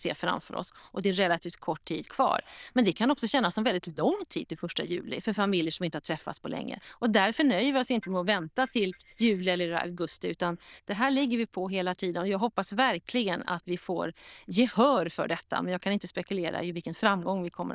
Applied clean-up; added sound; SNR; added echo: neural diffusion model UNIVERSE++.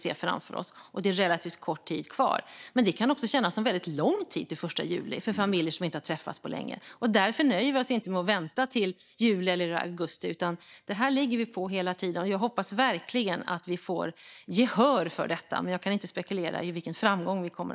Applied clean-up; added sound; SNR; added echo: neural mask model DeepFilterNet 3.